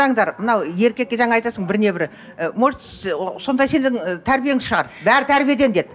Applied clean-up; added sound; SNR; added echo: none; none; none; none.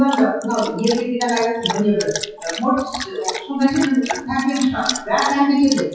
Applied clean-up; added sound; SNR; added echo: classical method WPE with log-MMSE.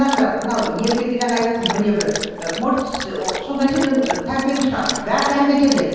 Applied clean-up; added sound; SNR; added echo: none; Dog; 10 dB; reverberation time 1.2 s.